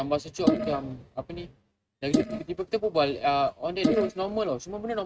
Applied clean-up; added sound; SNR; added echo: neural mask model RNNoise.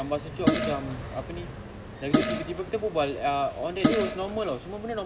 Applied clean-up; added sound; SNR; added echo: none; Fart; 0 dB; none.